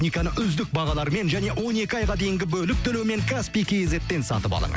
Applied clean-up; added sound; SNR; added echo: none; none; none; none.